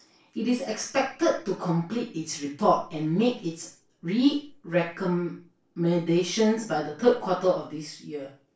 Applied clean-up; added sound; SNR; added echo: none; none; none; reverberation time 0.3 s.